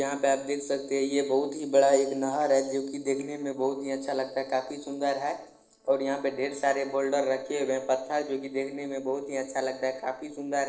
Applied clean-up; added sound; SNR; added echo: neural separator model SepFormer DNS4.